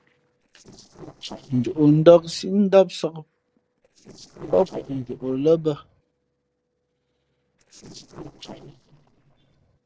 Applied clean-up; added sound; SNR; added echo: neural separator model SepFormer DNS4.